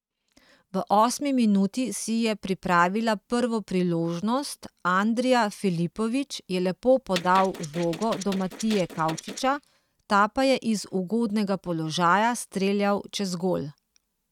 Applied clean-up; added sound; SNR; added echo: neural mask model RNNoise.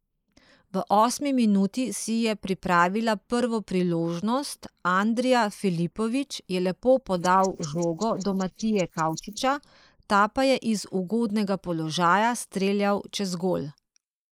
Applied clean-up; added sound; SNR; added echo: neural mask model Resemble Enhance denoiser.